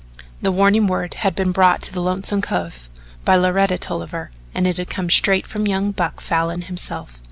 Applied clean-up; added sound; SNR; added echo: none; none; none; none.